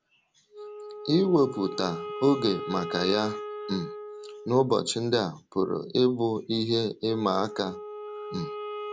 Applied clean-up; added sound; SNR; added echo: none; Wind instrument, woodwind instrument; 11 dB; none.